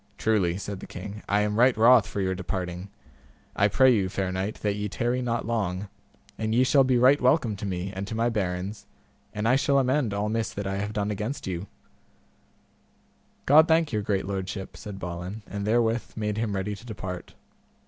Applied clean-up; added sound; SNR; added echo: none; none; none; none.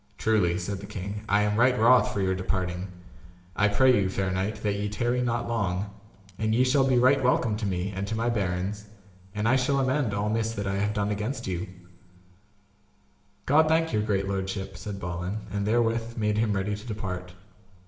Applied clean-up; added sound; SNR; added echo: none; none; none; reverberation time 1.0 s.